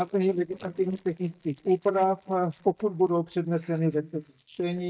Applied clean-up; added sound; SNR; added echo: neural mask model DeepFilterNet 3.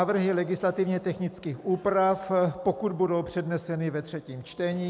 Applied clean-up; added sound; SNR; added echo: none; none; none; none.